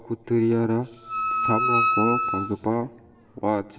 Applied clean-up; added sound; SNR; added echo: none; Wind instrument, woodwind instrument; 0 dB; reverberation time 1.9 s.